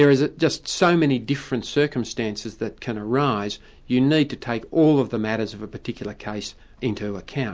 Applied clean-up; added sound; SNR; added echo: none; none; none; none.